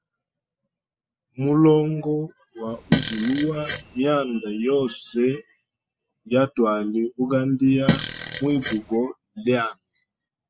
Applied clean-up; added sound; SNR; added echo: none; Fart; 1 dB; none.